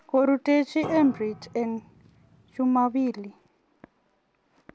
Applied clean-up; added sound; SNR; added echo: none; Piano; 16 dB; none.